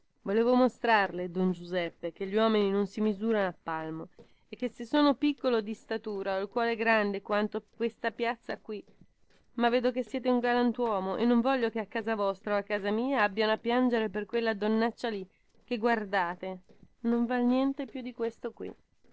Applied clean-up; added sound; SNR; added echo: neural separator model SepFormer DNS4.